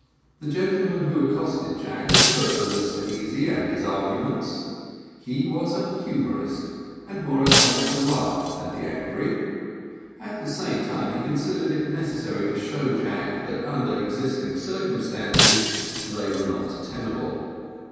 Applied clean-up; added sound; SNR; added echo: none; Shatter; -2 dB; reverberation time 2.1 s.